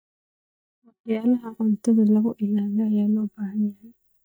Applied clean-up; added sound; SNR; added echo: neural mask model DeepFilterNet 3.